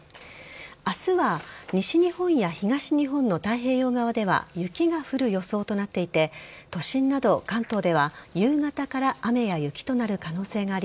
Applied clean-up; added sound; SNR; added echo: none; none; none; none.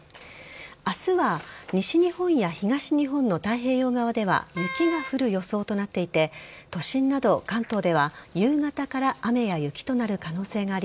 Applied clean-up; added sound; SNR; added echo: none; Wind instrument, woodwind instrument; 11 dB; none.